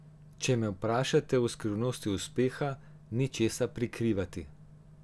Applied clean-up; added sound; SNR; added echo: none; none; none; none.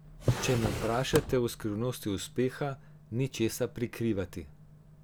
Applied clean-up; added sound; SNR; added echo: none; Drawer open or close; 2 dB; none.